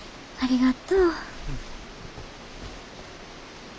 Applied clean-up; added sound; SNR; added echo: none; none; none; none.